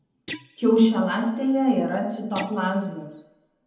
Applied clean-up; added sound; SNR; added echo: none; Guitar; 18 dB; reverberation time 0.8 s.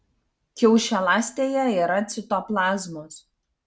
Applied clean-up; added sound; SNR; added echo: none; none; none; none.